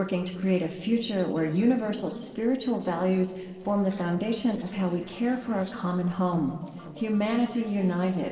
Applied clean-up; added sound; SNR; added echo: neural separator model SepFormer DNS4.